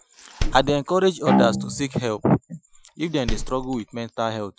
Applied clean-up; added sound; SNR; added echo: classical method Wiener filter.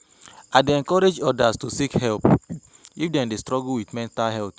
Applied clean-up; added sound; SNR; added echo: none; none; none; none.